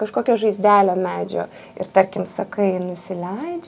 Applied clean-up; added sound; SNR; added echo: none; none; none; none.